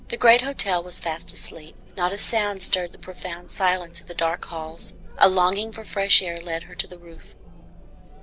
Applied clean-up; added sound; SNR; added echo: none; Chatter; 17 dB; none.